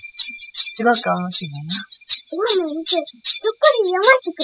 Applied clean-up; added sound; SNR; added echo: classical method spectral subtraction.